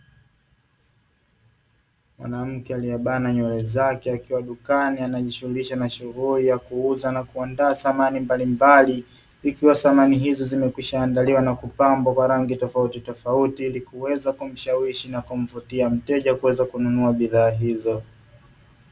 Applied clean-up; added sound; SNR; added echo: none; none; none; none.